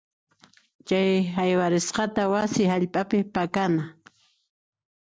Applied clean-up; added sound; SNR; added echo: none; none; none; none.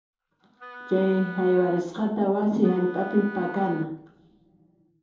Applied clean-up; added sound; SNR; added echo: none; Wind instrument, woodwind instrument; 16 dB; reverberation time 2.7 s.